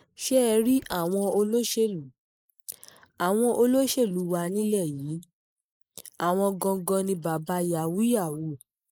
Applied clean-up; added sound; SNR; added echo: neural mask model Resemble Enhance denoiser.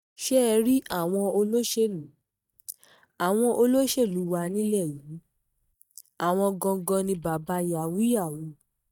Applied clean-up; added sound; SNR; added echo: neural mask model DeepFilterNet 3.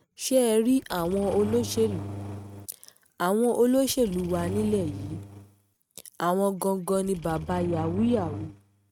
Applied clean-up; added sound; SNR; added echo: neural mask model RNNoise.